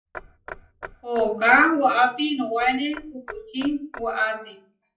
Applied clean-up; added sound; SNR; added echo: classical method WPE with log-MMSE.